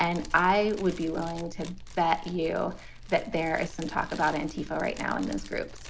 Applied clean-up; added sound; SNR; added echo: none; Fire; 13 dB; none.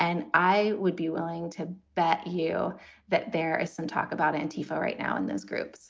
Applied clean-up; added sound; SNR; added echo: none; none; none; none.